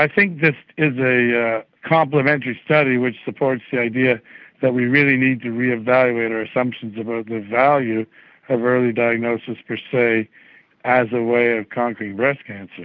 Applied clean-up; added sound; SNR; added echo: none; none; none; none.